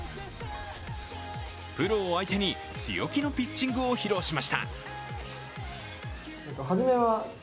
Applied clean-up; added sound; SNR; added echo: none; none; none; none.